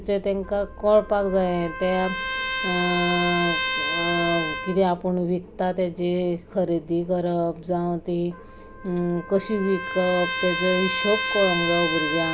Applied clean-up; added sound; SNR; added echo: none; Trumpet; 5 dB; none.